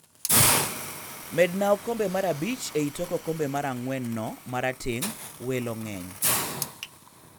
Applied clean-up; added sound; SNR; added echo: none; Hiss; 1 dB; none.